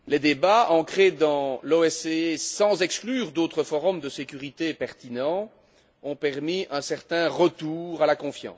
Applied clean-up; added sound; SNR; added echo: none; none; none; none.